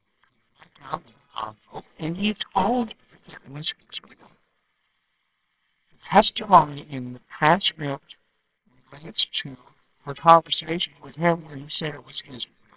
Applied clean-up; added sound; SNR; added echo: neural separator model SepFormer WHAMR!.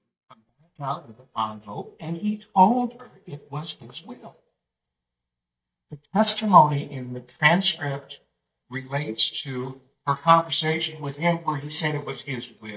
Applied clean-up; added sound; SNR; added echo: neural mask model DeepFilterNet 3.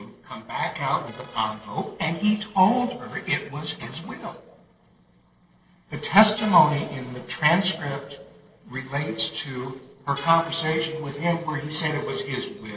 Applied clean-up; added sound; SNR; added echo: neural separator model SepFormer DNS4.